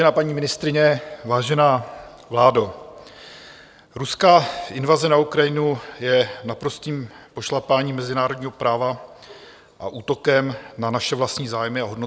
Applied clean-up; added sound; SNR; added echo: none; none; none; none.